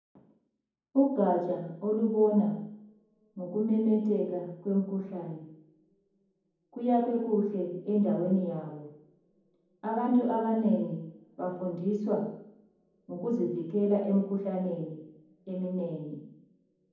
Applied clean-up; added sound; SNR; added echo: none; none; none; reverberation time 1.2 s.